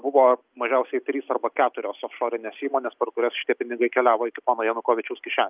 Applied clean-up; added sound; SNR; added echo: none; none; none; none.